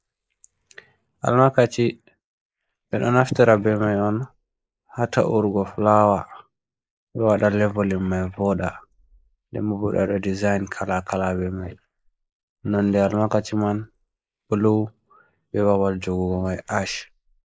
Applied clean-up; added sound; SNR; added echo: neural mask model Resemble Enhance denoiser.